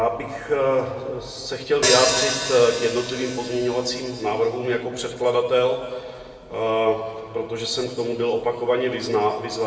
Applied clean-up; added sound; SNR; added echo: none; Hi-hat; 4 dB; reverberation time 1.9 s.